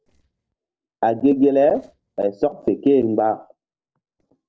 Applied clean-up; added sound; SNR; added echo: neural separator model SepFormer DNS4.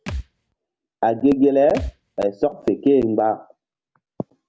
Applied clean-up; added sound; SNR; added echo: none; Thump, thud; 14 dB; none.